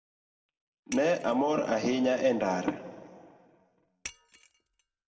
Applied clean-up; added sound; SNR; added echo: none; Shatter; 18 dB; reverberation time 1.9 s.